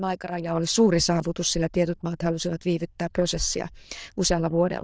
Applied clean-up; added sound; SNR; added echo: neural diffusion model UNIVERSE++.